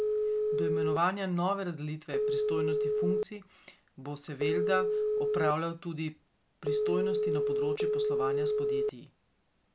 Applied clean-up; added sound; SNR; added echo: none; Telephone; -4 dB; none.